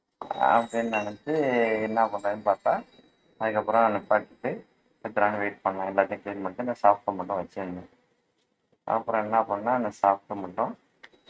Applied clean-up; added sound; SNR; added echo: neural mask model RNNoise.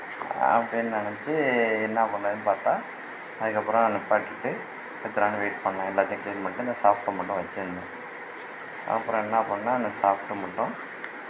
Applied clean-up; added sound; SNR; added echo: none; none; none; none.